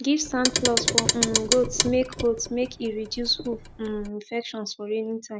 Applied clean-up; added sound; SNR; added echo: none; Clock; 1 dB; none.